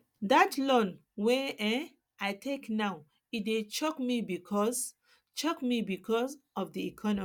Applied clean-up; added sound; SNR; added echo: none; none; none; none.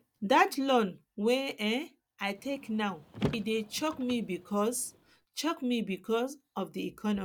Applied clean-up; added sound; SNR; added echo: none; Car; 10 dB; none.